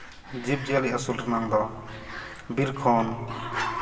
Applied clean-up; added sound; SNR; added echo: none; Growling; 10 dB; reverberation time 2.4 s.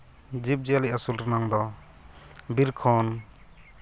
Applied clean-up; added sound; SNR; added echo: none; none; none; none.